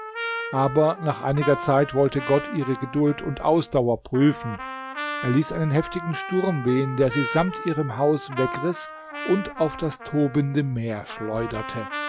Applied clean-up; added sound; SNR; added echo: none; Trumpet; 10 dB; none.